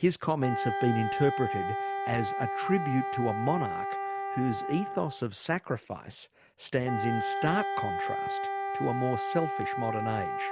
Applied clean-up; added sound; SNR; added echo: none; Wind instrument, woodwind instrument; 2 dB; none.